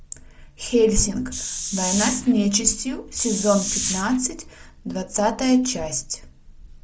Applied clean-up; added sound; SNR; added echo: none; Hiss; 5 dB; none.